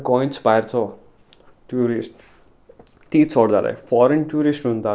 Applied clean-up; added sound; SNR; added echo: none; none; none; none.